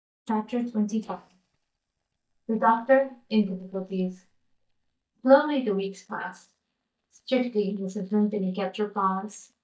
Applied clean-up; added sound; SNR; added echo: neural mask model DeepFilterNet 3.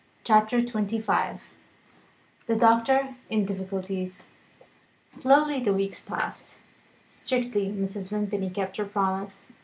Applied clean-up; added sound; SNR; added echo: none; none; none; none.